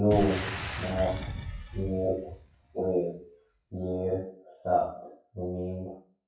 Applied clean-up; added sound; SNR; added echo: classical method WPE with log-MMSE.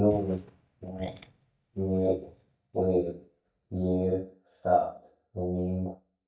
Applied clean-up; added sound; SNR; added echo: neural mask model DeepFilterNet 3.